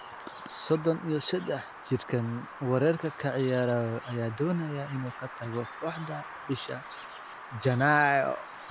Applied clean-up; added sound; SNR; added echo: none; Bird vocalization, bird call, bird song; 14 dB; none.